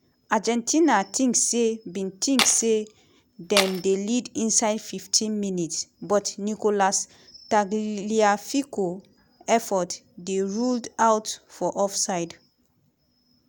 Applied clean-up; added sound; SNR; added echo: none; Tools; 1 dB; none.